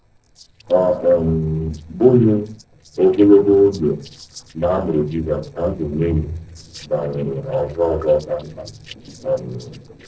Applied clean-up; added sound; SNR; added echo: neural separator model SepFormer DNS4.